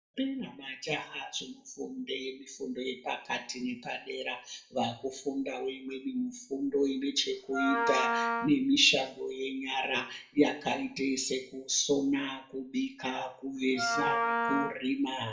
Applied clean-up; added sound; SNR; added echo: none; Wind instrument, woodwind instrument; -1 dB; reverberation time 0.4 s.